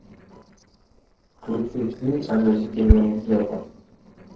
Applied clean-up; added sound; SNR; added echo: neural separator model SepFormer DNS4.